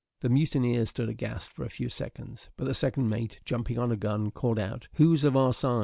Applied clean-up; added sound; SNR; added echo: none; none; none; none.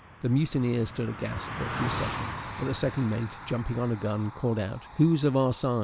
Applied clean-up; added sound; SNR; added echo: none; Car passing by; 10 dB; none.